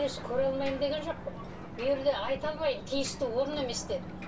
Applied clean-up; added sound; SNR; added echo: none; Ocean; 10 dB; reverberation time 0.2 s.